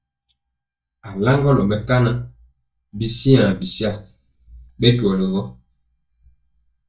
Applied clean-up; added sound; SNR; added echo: neural mask model DeepFilterNet 3.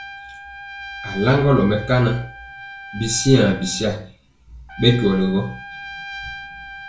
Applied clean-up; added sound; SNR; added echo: none; Trumpet; 15 dB; reverberation time 0.3 s.